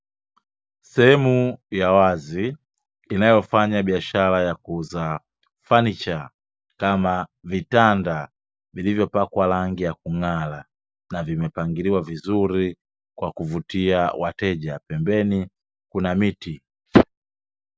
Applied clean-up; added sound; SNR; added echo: none; none; none; none.